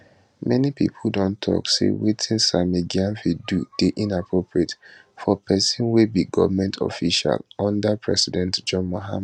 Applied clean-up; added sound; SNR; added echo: none; none; none; none.